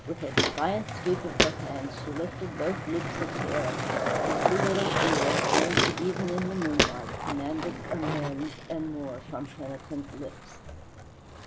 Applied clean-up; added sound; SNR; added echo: none; Walk, footsteps + Skateboard; -3 dB; none.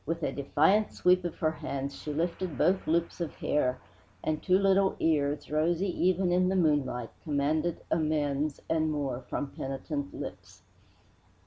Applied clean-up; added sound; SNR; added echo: none; none; none; none.